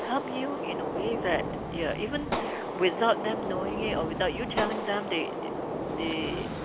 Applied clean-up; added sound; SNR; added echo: none; Gunshot, gunfire; 1 dB; none.